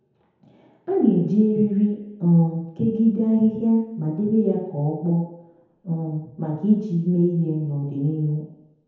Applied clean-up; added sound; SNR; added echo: none; none; none; reverberation time 0.9 s.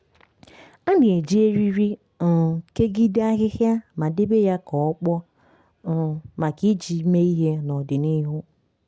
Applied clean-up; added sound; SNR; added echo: none; none; none; none.